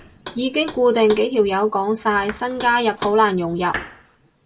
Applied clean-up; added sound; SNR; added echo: none; Domestic sounds, home sounds + Knock; 16 dB; none.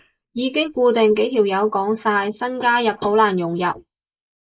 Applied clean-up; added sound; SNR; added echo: neural mask model Resemble Enhance denoiser.